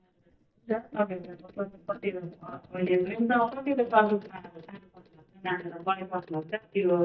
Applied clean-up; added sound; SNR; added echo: neural mask model DeepFilterNet 3.